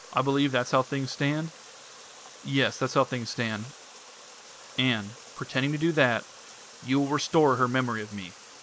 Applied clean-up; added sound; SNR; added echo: none; Water; 19 dB; none.